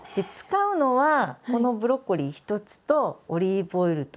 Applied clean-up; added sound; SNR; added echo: none; none; none; none.